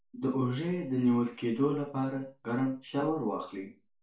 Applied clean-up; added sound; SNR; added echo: none; none; none; reverberation time 0.3 s.